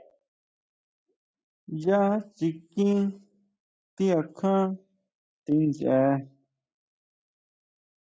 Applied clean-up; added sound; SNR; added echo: none; none; none; none.